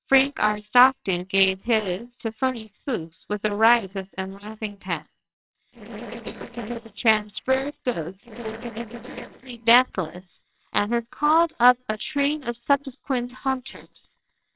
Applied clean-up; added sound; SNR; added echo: neural separator model SepFormer WHAMR!.